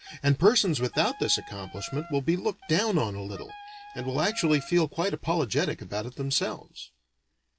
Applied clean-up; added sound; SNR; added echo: none; Wind instrument, woodwind instrument; 19 dB; none.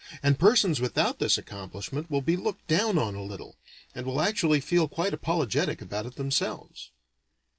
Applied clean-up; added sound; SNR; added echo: none; none; none; none.